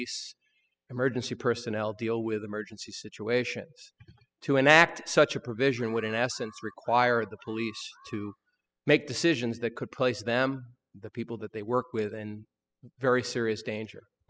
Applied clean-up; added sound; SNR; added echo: classical method spectral subtraction.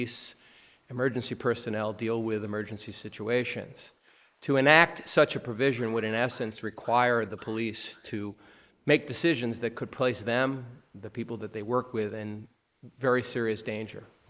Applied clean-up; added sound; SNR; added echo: neural mask model Resemble Enhance denoiser.